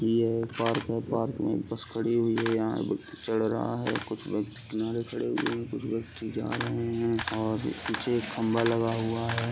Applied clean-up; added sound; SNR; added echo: none; Camera; 12 dB; none.